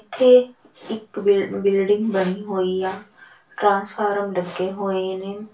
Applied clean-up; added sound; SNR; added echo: none; none; none; reverberation time 0.3 s.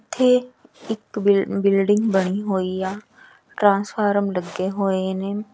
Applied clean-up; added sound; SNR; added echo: none; none; none; none.